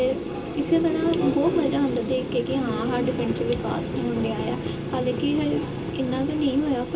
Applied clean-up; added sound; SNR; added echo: none; Motorcycle; 10 dB; reverberation time 0.2 s.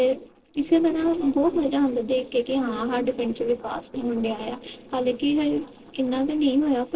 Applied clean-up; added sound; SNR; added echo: neural separator model SepFormer DNS4.